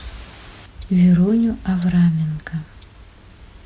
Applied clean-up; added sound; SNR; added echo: none; Tick-tock; 20 dB; none.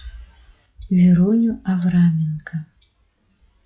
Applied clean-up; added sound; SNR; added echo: classical method log-MMSE.